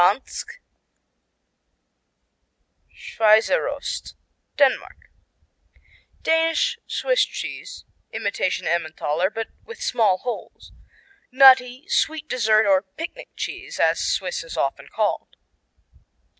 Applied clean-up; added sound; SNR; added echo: none; none; none; none.